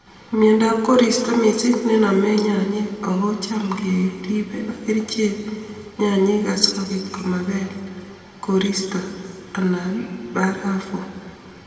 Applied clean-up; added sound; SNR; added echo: none; none; none; reverberation time 2.2 s.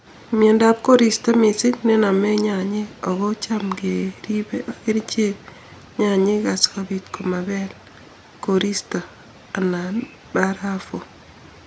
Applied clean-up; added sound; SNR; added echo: none; none; none; none.